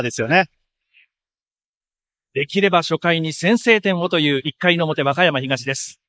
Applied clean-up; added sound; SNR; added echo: neural mask model Resemble Enhance denoiser.